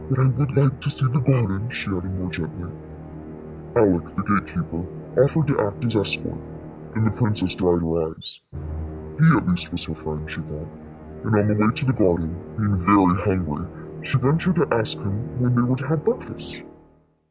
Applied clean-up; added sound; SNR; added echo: none; Musical instrument; 13 dB; none.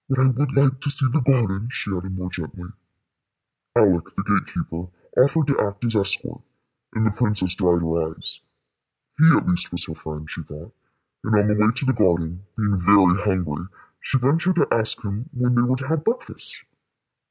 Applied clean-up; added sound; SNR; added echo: none; none; none; none.